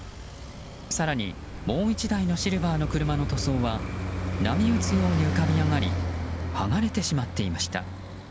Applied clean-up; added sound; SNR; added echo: none; Traffic noise, roadway noise; 3 dB; none.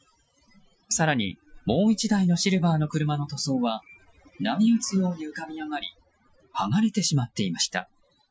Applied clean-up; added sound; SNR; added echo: classical method Wiener filter.